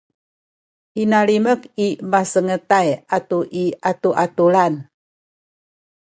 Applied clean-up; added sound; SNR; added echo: none; none; none; none.